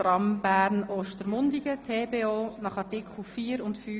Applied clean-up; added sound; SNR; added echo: none; none; none; none.